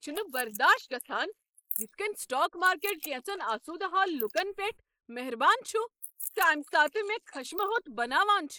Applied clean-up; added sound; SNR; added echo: neural mask model Resemble Enhance denoiser.